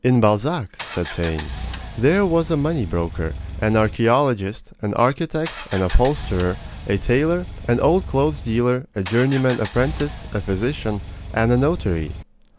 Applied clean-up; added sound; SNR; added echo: none; Engine; 11 dB; none.